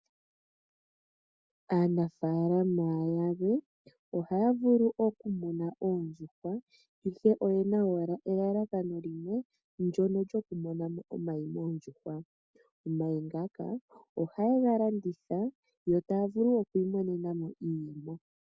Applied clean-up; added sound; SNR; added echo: none; none; none; none.